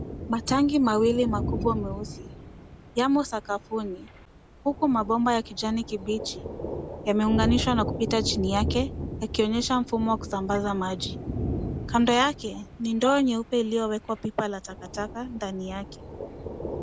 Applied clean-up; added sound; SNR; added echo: none; Thunder; 8 dB; none.